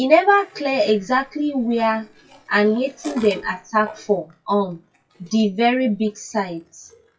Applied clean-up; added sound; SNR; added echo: classical method WPE with log-MMSE.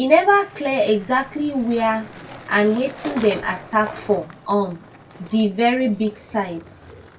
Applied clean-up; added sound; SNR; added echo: none; Skateboard; 18 dB; reverberation time 0.2 s.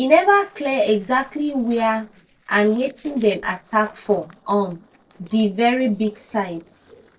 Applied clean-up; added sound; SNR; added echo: neural separator model SepFormer DNS4.